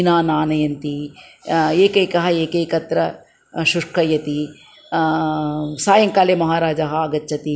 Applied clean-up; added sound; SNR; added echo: none; none; none; none.